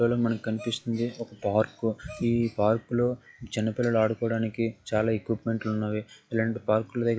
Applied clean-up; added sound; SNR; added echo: classical method log-MMSE.